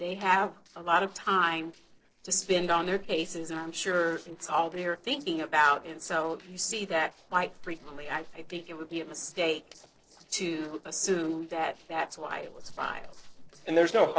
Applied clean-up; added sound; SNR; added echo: neural separator model SepFormer DNS4.